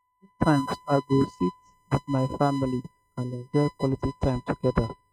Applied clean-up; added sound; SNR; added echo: neural mask model RNNoise.